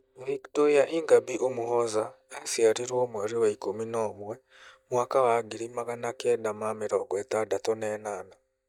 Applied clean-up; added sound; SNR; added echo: neural mask model DeepFilterNet 3.